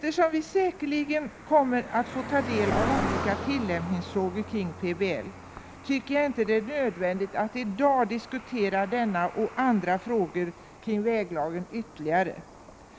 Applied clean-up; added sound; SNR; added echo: none; Cricket; 10 dB; none.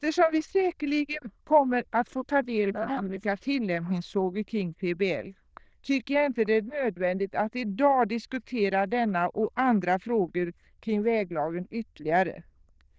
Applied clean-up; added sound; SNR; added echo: neural diffusion model UNIVERSE++.